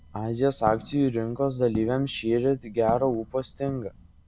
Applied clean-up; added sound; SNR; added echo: none; Walk, footsteps; 15 dB; none.